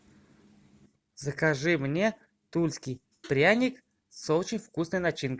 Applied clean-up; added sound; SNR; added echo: none; none; none; none.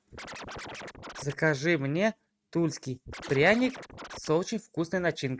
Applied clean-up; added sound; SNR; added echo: neural mask model RNNoise.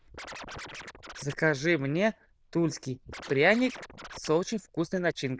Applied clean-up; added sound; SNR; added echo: neural diffusion model UNIVERSE++.